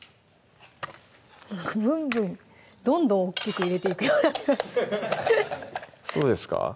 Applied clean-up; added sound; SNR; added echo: none; none; none; none.